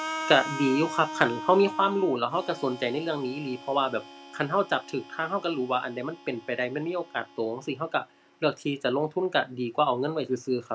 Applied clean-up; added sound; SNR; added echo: none; Harmonica; 13 dB; none.